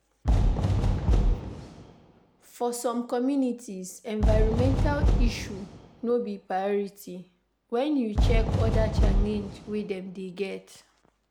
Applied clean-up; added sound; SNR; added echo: none; Fireworks; -4 dB; none.